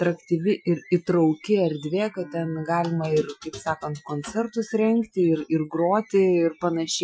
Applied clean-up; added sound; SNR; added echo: classical method Wiener filter.